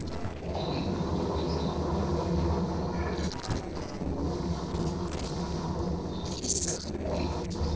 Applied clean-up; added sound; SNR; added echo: neural separator model SepFormer DNS4.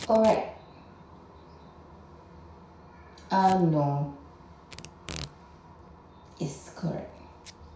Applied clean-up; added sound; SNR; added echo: none; Packing tape, duct tape / Tearing; 18 dB; reverberation time 0.6 s.